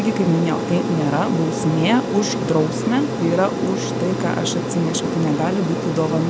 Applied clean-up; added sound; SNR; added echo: none; Aircraft; 3 dB; none.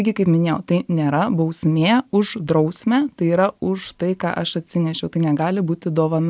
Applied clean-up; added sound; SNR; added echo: none; none; none; none.